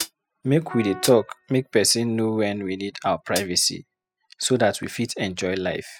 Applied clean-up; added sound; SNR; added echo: classical method spectral subtraction.